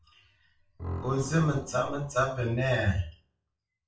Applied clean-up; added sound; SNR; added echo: classical method WPE with log-MMSE.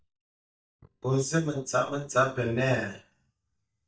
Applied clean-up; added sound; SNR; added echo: neural mask model DeepFilterNet 3.